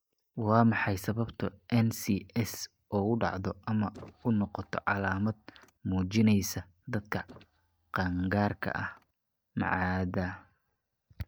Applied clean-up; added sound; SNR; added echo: neural mask model DeepFilterNet 3.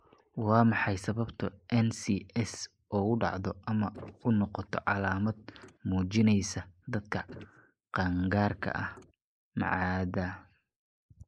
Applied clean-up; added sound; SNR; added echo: neural mask model Resemble Enhance denoiser.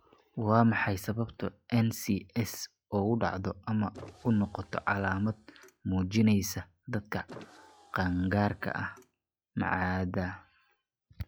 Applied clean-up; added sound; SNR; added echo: classical method log-MMSE.